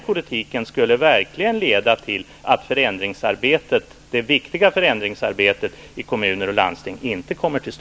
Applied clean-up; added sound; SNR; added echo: none; none; none; none.